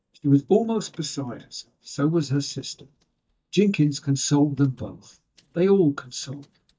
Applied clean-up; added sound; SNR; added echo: neural mask model DeepFilterNet 3.